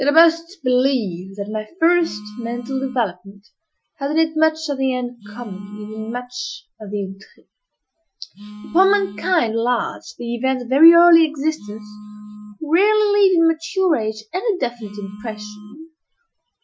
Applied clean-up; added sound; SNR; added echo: classical method Wiener filter.